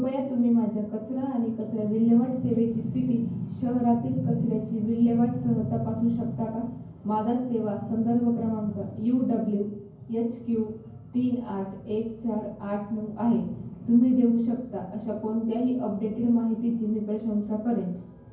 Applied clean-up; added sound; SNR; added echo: none; none; none; reverberation time 0.9 s.